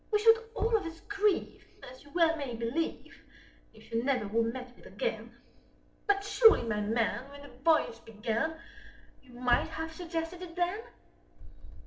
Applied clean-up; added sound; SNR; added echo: none; Knock; 12 dB; reverberation time 0.5 s.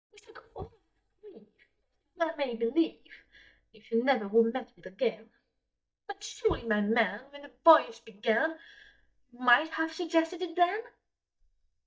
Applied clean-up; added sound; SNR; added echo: neural mask model DeepFilterNet 3.